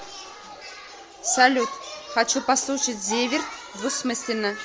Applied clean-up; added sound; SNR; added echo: none; none; none; none.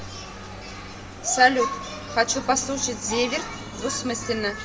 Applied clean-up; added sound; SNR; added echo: none; Vehicle; 13 dB; reverberation time 0.7 s.